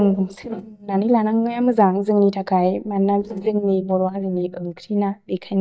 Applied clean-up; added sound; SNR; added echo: neural mask model DeepFilterNet 3.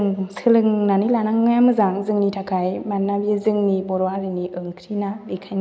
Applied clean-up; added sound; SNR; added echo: none; none; none; none.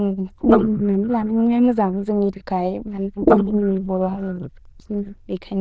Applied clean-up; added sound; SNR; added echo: neural diffusion model UNIVERSE++.